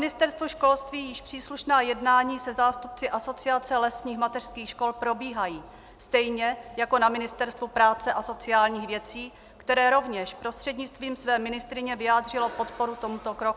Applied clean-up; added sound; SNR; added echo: none; none; none; none.